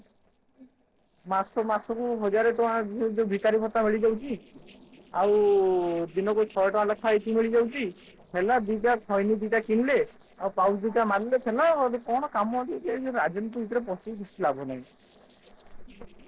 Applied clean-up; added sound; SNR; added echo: neural separator model SepFormer DNS4.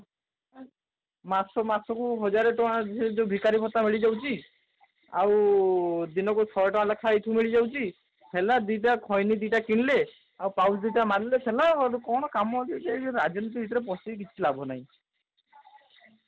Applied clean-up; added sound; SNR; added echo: none; none; none; none.